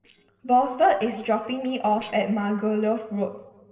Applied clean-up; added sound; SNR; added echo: neural separator model SepFormer DNS4.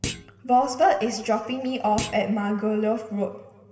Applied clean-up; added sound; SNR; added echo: none; Thump, thud; 15 dB; reverberation time 1.4 s.